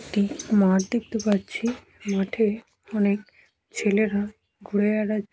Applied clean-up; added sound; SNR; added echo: none; none; none; none.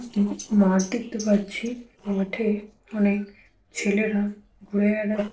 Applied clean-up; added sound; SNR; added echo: neural separator model SepFormer DNS4.